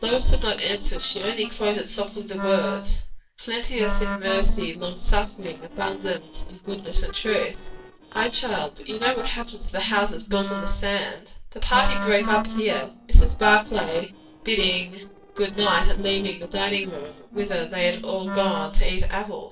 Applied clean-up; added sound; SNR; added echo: neural separator model SepFormer DNS4.